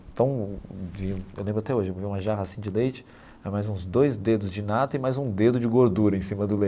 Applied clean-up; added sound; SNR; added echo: none; none; none; none.